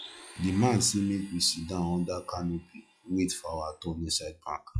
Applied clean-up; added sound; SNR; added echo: classical method log-MMSE.